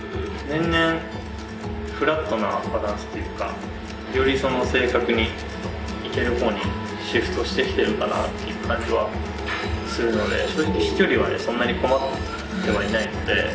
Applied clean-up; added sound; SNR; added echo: none; Cutlery, silverware; 15 dB; reverberation time 0.3 s.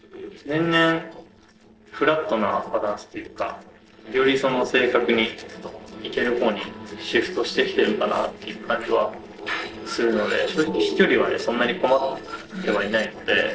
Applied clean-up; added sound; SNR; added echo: neural separator model SepFormer DNS4.